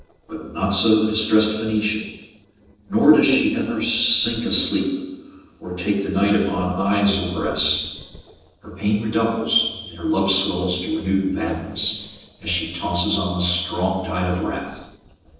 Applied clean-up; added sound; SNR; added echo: neural separator model SepFormer DNS4.